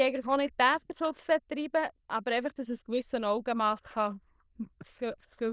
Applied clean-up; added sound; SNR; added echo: neural diffusion model UNIVERSE++.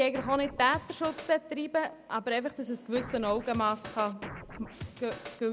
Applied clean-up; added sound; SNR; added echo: none; Scratching (performance technique); 12 dB; none.